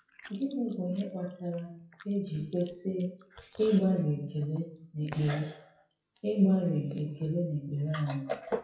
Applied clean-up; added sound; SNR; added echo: classical method WPE with log-MMSE.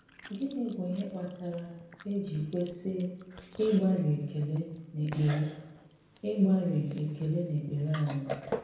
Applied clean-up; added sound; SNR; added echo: none; Chewing, mastication; 15 dB; reverberation time 0.9 s.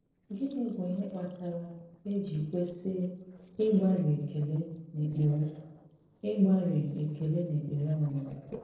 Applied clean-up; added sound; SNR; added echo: neural separator model SepFormer DNS4.